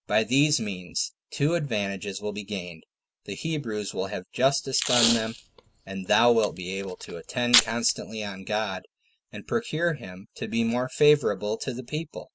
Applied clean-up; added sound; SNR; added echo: none; Packing tape, duct tape; 3 dB; none.